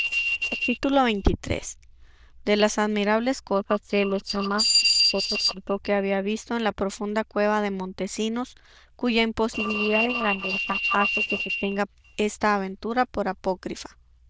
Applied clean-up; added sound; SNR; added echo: neural diffusion model UNIVERSE++.